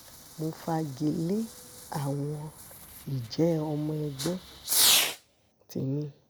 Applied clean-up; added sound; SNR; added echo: none; Fireworks; 0 dB; none.